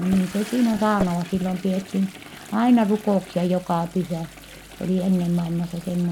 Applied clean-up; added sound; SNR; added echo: none; Microwave oven + Toilet flush; 16 dB; none.